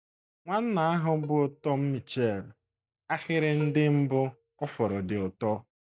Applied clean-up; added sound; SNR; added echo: neural mask model DeepFilterNet 3.